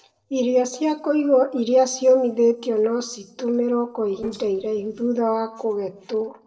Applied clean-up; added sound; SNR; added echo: neural separator model SepFormer DNS4.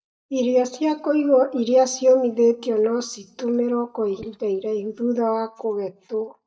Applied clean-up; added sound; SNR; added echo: neural mask model DeepFilterNet 3.